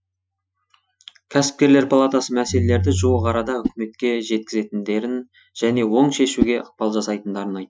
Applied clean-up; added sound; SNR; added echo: classical method Wiener filter.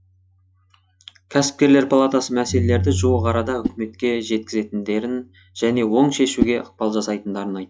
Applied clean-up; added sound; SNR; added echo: classical method log-MMSE.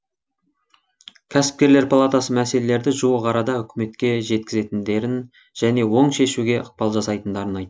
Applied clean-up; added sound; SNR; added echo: none; none; none; none.